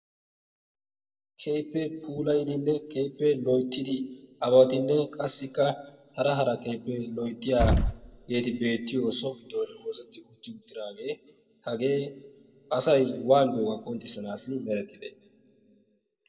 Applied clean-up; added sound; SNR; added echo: none; Explosion; 0 dB; reverberation time 1.0 s.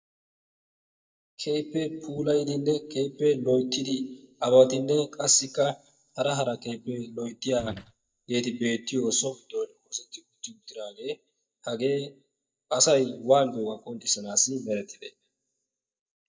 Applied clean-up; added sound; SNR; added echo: neural mask model DeepFilterNet 3.